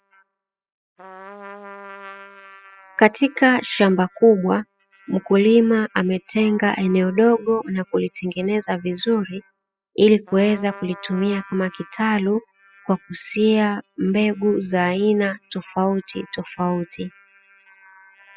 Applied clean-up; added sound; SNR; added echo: classical method spectral subtraction.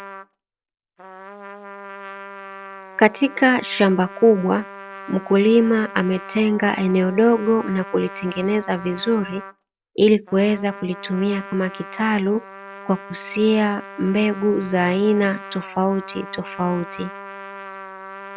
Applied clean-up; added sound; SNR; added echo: none; Trumpet; 16 dB; none.